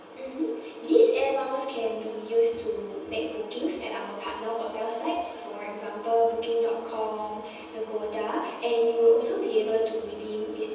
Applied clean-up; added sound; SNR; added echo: none; none; none; reverberation time 1.1 s.